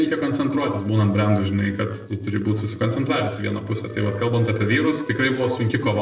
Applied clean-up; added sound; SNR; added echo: neural separator model SepFormer DNS4.